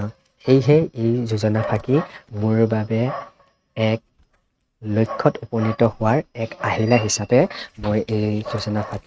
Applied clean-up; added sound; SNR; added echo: neural mask model RNNoise.